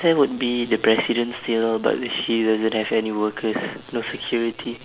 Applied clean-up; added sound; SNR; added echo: none; none; none; none.